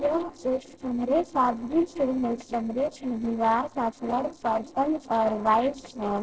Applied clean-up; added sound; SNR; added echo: neural separator model SepFormer DNS4.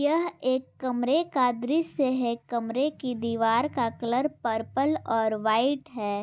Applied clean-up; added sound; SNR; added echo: none; none; none; none.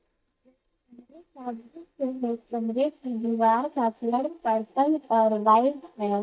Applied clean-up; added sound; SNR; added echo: neural mask model DeepFilterNet 3.